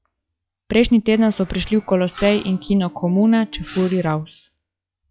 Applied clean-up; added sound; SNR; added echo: classical method log-MMSE.